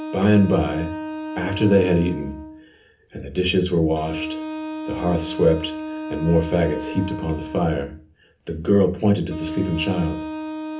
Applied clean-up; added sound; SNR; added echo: none; Wind instrument, woodwind instrument; 9 dB; reverberation time 0.3 s.